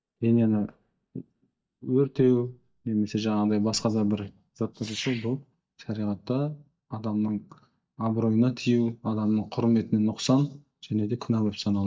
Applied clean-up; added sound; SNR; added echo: neural mask model DeepFilterNet 3.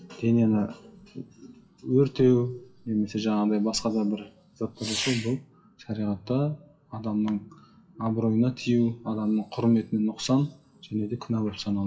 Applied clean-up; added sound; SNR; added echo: classical method WPE with log-MMSE.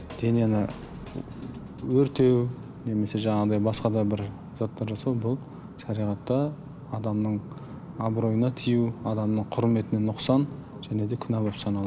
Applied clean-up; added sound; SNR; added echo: none; none; none; none.